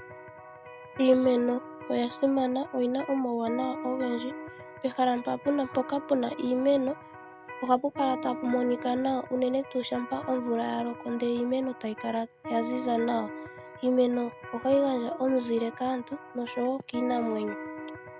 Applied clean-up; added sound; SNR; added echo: none; Electric guitar; 12 dB; none.